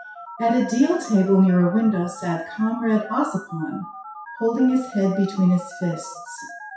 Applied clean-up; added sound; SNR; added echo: classical method WPE with log-MMSE.